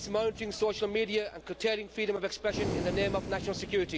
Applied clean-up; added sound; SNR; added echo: none; Breathing; 8 dB; none.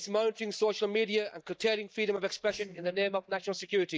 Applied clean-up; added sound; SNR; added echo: neural mask model DeepFilterNet 3.